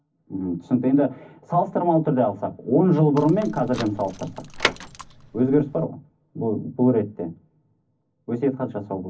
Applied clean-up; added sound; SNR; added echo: none; Door / Car; 9 dB; reverberation time 0.4 s.